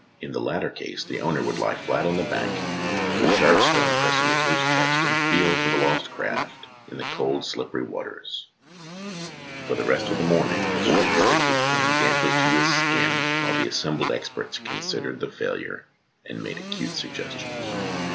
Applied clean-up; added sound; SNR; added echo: none; Motorcycle; -3 dB; none.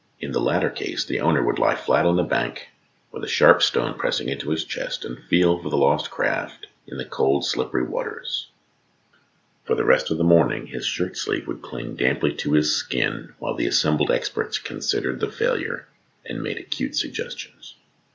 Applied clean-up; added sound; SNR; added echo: none; none; none; none.